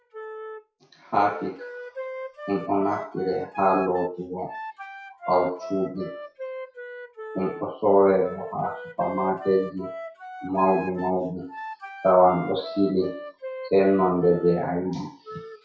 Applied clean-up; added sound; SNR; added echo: classical method WPE with log-MMSE.